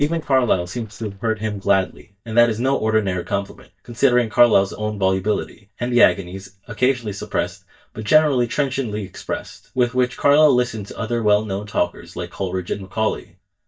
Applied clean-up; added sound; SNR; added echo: neural mask model DeepFilterNet 3.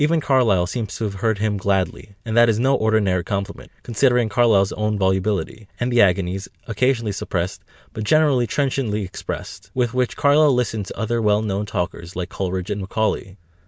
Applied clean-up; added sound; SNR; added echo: none; none; none; none.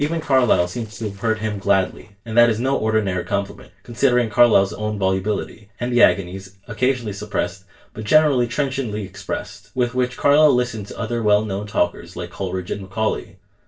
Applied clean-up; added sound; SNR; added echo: neural separator model SepFormer DNS4.